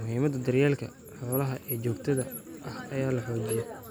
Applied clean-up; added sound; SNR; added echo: none; none; none; none.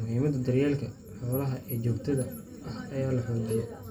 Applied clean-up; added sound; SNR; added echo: none; none; none; reverberation time 0.2 s.